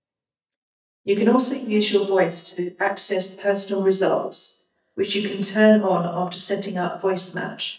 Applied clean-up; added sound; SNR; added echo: neural mask model DeepFilterNet 3.